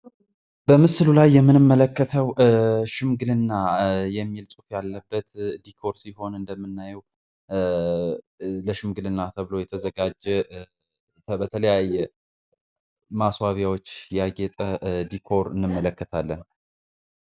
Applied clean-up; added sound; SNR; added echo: none; none; none; none.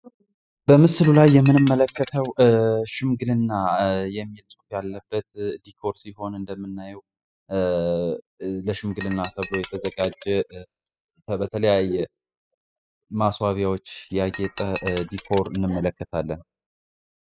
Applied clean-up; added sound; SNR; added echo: classical method spectral subtraction.